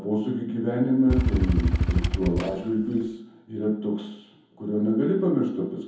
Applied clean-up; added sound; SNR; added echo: none; Motorcycle / Engine; -1 dB; reverberation time 0.7 s.